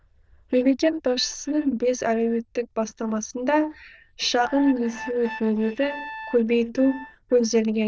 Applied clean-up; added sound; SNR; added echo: neural diffusion model UNIVERSE++.